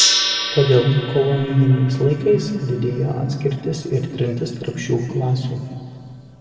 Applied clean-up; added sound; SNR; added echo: none; Gong; 7 dB; reverberation time 2.4 s.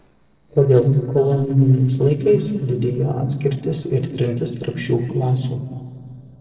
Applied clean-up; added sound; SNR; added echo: neural separator model SepFormer DNS4.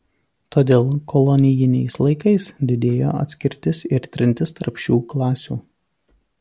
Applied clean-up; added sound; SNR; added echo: none; none; none; none.